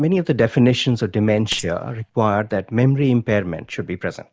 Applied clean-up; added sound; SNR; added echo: neural mask model DeepFilterNet 3.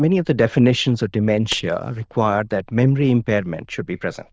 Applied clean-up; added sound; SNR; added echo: neural diffusion model UNIVERSE++.